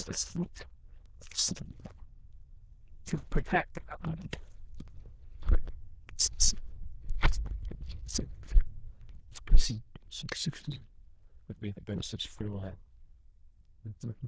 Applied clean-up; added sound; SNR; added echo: neural diffusion model UNIVERSE++.